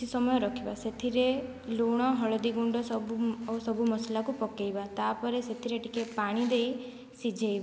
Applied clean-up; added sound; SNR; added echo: none; none; none; none.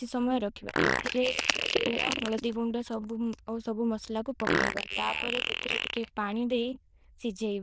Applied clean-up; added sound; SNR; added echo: neural diffusion model UNIVERSE++.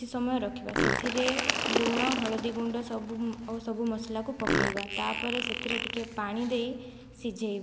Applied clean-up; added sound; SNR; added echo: none; Fart + Bird; 1 dB; none.